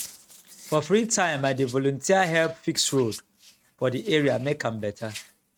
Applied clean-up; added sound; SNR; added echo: neural mask model RNNoise.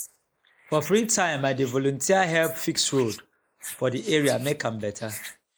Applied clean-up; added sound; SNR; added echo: neural mask model Resemble Enhance denoiser.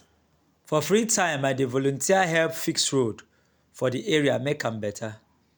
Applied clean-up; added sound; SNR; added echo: none; none; none; none.